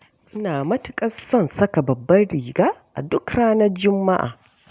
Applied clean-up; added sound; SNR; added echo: none; none; none; none.